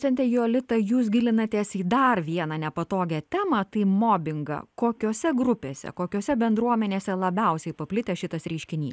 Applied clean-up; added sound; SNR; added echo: none; none; none; none.